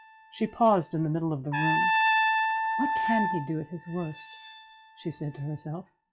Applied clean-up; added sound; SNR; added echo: classical method log-MMSE.